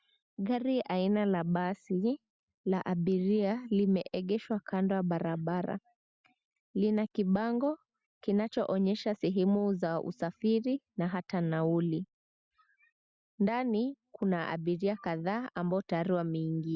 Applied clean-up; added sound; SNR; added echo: none; none; none; none.